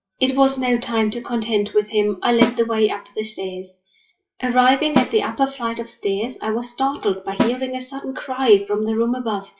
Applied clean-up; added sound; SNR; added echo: classical method WPE with log-MMSE.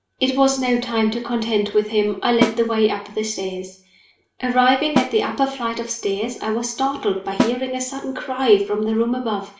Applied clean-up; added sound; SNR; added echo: none; Snare drum; 6 dB; reverberation time 0.5 s.